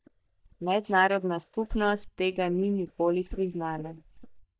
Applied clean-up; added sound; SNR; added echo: neural mask model DeepFilterNet 3.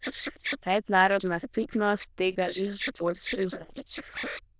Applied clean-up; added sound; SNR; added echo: neural diffusion model UNIVERSE++.